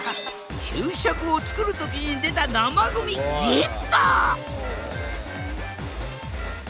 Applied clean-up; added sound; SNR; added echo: none; none; none; none.